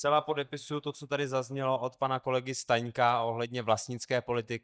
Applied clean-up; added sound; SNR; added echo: neural mask model DeepFilterNet 3.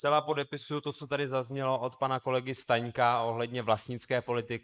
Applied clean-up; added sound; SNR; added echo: neural mask model Resemble Enhance denoiser.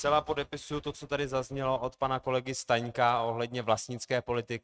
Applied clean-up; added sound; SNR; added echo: neural mask model RNNoise.